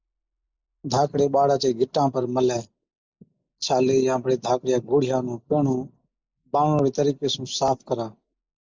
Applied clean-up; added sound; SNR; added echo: neural mask model Resemble Enhance denoiser.